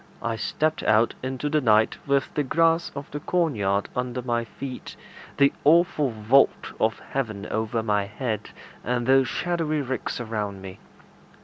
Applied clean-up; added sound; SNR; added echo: none; none; none; none.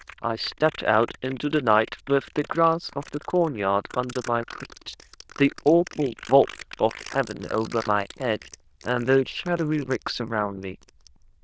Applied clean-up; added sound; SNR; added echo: neural diffusion model UNIVERSE++.